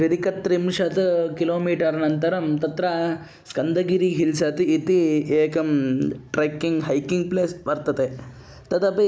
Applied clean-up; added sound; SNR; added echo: none; none; none; none.